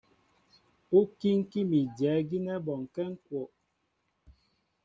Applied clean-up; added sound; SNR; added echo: none; none; none; none.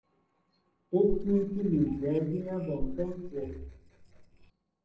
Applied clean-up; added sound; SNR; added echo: neural separator model SepFormer DNS4.